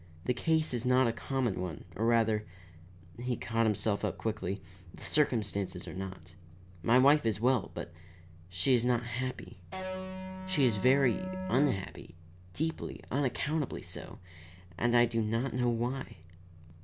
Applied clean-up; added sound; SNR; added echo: none; Electric guitar; 6 dB; none.